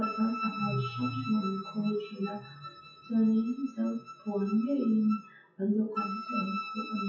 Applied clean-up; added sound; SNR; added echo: classical method WPE with log-MMSE.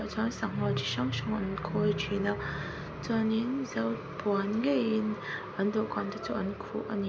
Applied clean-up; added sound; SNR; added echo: none; none; none; none.